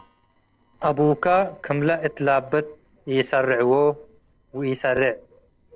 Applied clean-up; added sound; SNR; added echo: neural separator model SepFormer DNS4.